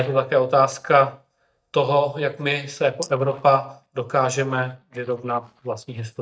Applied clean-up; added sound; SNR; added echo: neural mask model DeepFilterNet 3.